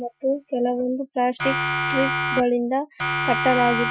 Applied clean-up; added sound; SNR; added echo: classical method Wiener filter.